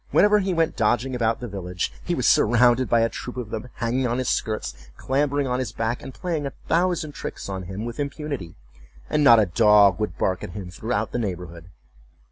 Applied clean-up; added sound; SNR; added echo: none; none; none; none.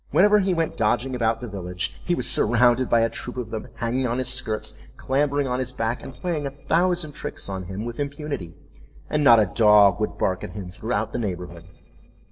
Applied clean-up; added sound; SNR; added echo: neural separator model SepFormer DNS4.